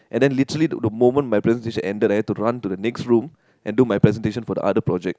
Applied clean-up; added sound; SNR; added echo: none; none; none; none.